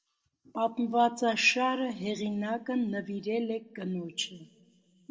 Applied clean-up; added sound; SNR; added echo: none; none; none; reverberation time 1.1 s.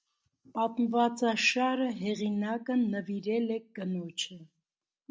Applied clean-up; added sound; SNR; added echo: none; none; none; none.